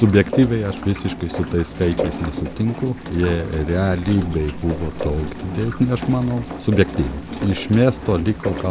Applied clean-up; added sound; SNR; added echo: none; Rain; 9 dB; none.